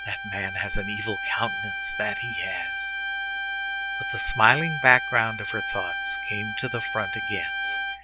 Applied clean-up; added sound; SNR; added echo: none; Bowed string instrument; 2 dB; none.